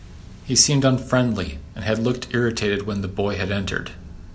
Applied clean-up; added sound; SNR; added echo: none; none; none; none.